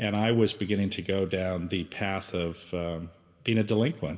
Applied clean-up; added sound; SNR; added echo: none; none; none; reverberation time 1.6 s.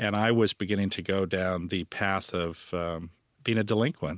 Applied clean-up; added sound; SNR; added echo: none; none; none; none.